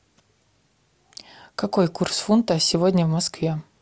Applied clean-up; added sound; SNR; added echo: none; none; none; none.